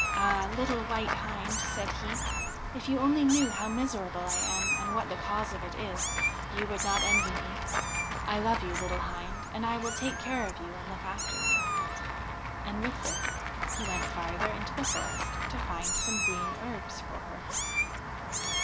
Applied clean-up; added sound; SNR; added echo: none; Walk, footsteps / Run / Bell + Meow; -2 dB; none.